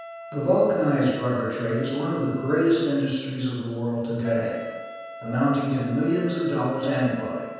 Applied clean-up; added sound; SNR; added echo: none; Wind instrument, woodwind instrument; 16 dB; reverberation time 1.2 s.